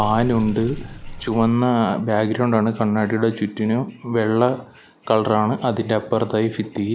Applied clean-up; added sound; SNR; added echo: none; Sink (filling or washing) / Water; 19 dB; none.